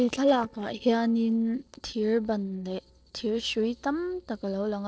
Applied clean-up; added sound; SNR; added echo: neural separator model SepFormer DNS4.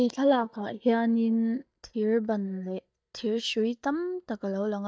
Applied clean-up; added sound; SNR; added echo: neural mask model DeepFilterNet 3.